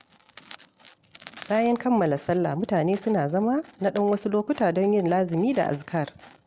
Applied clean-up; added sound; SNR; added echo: none; none; none; none.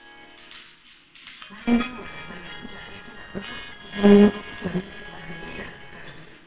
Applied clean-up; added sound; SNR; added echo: neural separator model SepFormer WHAMR!.